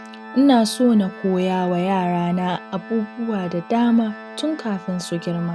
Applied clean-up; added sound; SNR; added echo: none; Organ; 17 dB; none.